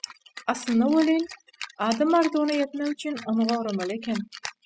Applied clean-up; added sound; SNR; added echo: classical method spectral subtraction.